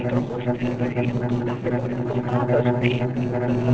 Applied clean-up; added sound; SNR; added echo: neural separator model SepFormer DNS4.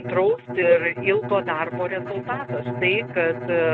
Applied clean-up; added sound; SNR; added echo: neural mask model RNNoise.